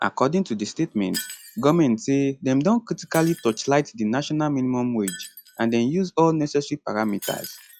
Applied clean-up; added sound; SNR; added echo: classical method log-MMSE.